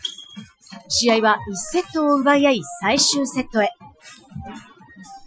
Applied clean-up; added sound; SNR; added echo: classical method Wiener filter.